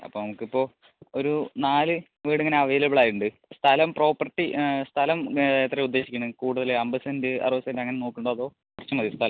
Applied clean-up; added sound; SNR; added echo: none; none; none; none.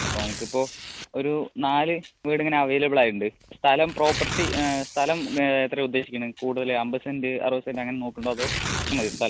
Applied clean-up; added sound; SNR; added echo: none; Tearing; 10 dB; none.